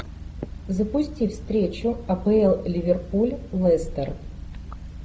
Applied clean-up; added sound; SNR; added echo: none; none; none; none.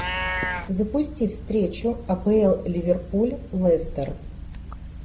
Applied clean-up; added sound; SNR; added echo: none; Livestock, farm animals, working animals; 11 dB; none.